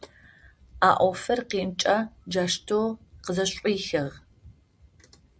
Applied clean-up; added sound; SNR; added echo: none; none; none; none.